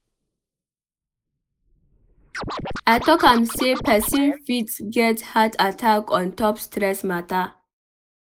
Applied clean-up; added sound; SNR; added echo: neural mask model Resemble Enhance denoiser.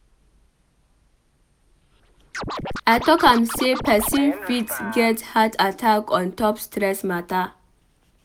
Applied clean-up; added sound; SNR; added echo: none; Scratching (performance technique); 9 dB; none.